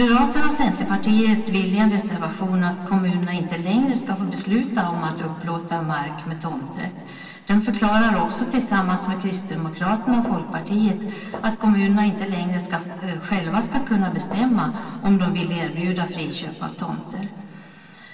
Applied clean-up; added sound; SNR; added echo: none; Fireworks; 18 dB; reverberation time 2.4 s.